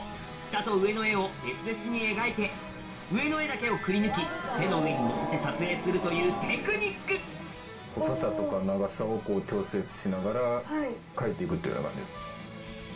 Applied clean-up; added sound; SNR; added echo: none; Wind instrument, woodwind instrument; 17 dB; reverberation time 0.8 s.